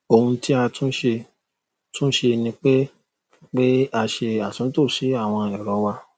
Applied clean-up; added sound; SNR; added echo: none; none; none; none.